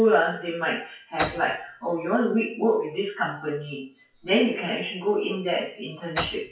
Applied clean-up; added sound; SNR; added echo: classical method WPE with log-MMSE.